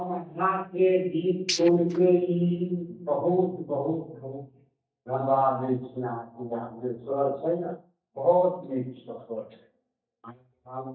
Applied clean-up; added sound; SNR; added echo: neural mask model DeepFilterNet 3.